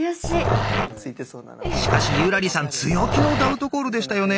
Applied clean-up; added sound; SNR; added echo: none; Growling; 0 dB; none.